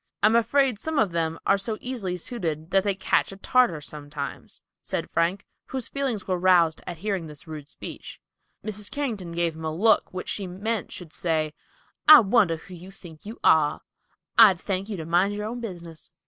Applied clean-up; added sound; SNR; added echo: none; none; none; none.